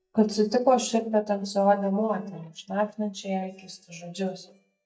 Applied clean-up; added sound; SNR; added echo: neural mask model DeepFilterNet 3.